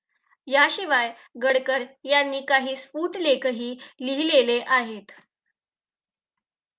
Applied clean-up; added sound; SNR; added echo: none; none; none; none.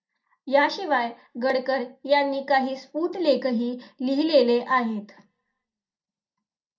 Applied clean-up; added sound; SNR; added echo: none; none; none; reverberation time 0.2 s.